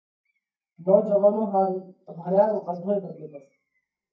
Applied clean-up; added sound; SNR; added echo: neural mask model DeepFilterNet 3.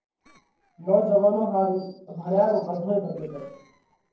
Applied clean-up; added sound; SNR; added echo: neural separator model SepFormer DNS4.